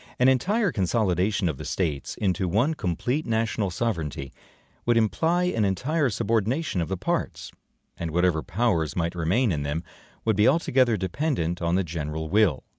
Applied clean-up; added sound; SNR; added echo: none; none; none; none.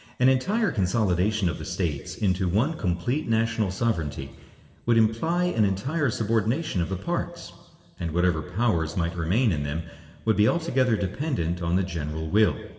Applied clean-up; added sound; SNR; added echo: none; none; none; reverberation time 1.7 s.